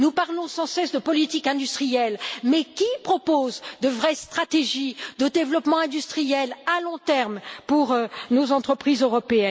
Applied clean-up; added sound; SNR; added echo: none; none; none; none.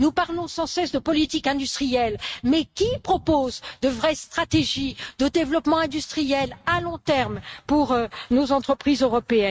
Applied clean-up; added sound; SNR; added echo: neural mask model RNNoise.